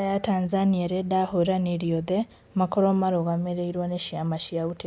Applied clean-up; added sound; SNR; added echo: none; none; none; none.